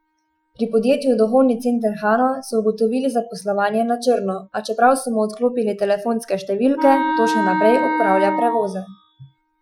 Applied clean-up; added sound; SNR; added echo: classical method Wiener filter.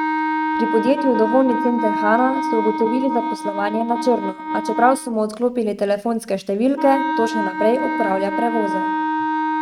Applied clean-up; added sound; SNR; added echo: neural mask model RNNoise.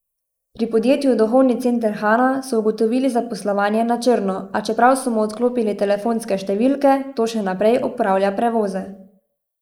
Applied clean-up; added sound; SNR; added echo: neural mask model Resemble Enhance denoiser.